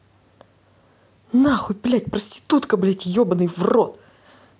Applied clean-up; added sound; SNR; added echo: none; none; none; none.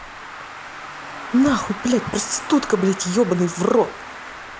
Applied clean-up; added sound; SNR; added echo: none; Traffic noise, roadway noise; 12 dB; none.